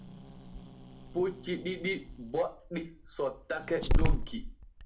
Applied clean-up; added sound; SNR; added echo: none; Growling; -3 dB; reverberation time 0.3 s.